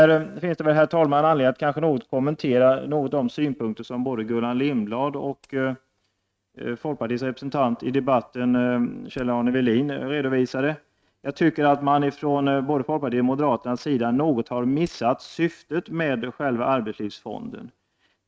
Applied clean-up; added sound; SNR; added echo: neural mask model RNNoise.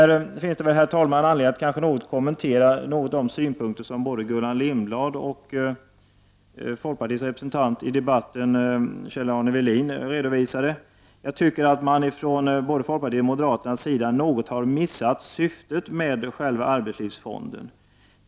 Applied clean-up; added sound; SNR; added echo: none; none; none; none.